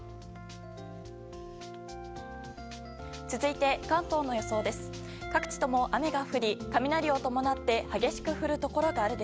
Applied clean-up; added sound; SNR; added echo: none; none; none; none.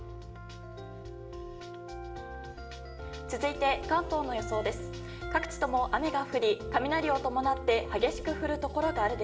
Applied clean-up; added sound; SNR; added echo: none; none; none; reverberation time 0.7 s.